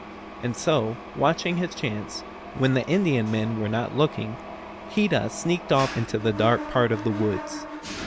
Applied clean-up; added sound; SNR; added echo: none; Mechanisms; 11 dB; none.